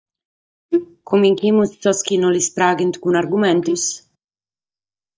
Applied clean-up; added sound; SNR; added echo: neural mask model DeepFilterNet 3.